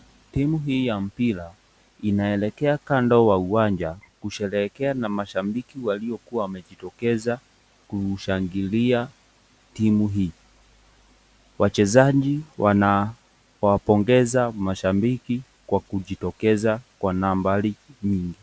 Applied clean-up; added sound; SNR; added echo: none; none; none; none.